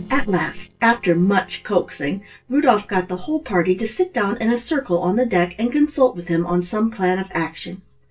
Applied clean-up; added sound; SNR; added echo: neural separator model SepFormer DNS4.